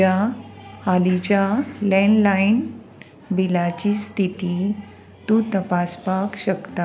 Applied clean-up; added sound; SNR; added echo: none; none; none; none.